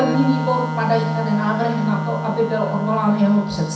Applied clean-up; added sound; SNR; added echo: none; Organ; 5 dB; reverberation time 0.6 s.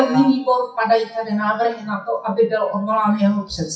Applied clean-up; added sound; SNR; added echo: classical method WPE with log-MMSE.